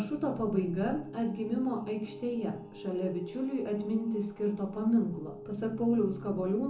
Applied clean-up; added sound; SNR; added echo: none; none; none; reverberation time 0.6 s.